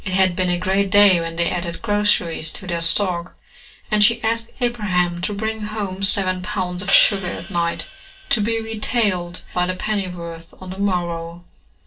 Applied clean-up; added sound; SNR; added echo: neural separator model SepFormer DNS4.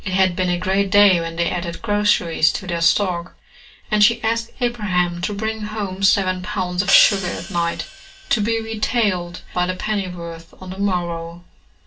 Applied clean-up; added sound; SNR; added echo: none; Hi-hat; 10 dB; reverberation time 0.2 s.